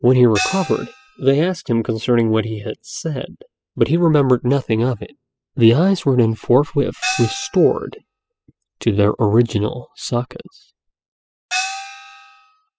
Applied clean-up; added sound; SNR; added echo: classical method spectral subtraction.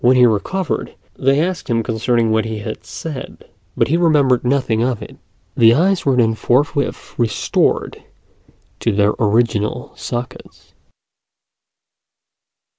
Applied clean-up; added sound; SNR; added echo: none; none; none; none.